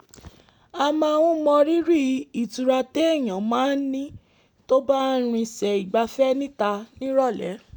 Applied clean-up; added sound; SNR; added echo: none; none; none; none.